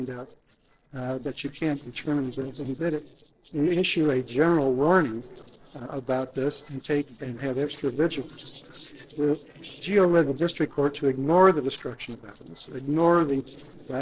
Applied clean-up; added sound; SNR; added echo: neural separator model SepFormer DNS4.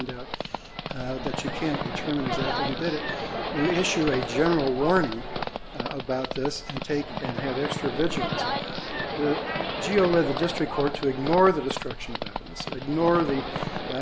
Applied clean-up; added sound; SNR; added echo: none; Livestock, farm animals, working animals; 5 dB; none.